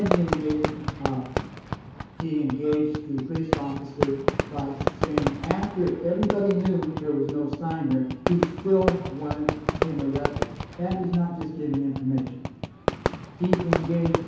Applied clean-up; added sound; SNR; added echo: none; Fireworks; 3 dB; reverberation time 0.8 s.